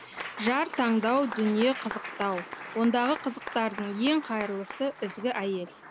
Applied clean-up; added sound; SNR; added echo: none; Applause / Crowd; 12 dB; none.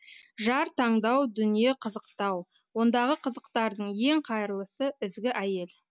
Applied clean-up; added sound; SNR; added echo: none; none; none; none.